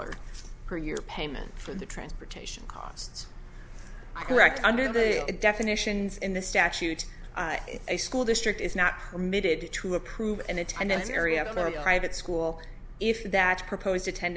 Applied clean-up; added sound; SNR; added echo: none; Fixed-wing aircraft, airplane; 15 dB; none.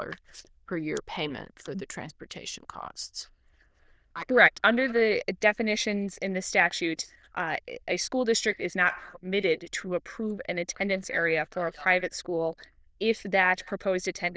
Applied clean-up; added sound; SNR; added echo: neural diffusion model UNIVERSE++.